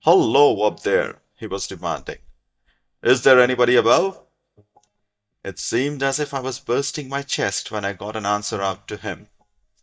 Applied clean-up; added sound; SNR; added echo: neural mask model DeepFilterNet 3.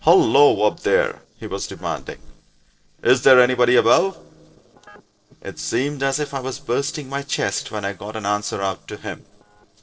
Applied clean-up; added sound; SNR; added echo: neural separator model SepFormer DNS4.